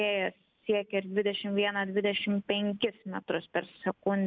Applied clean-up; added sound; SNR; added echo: none; none; none; none.